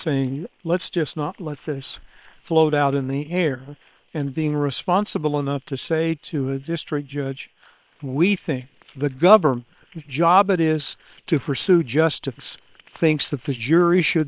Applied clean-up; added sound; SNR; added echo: neural separator model SepFormer WHAM!.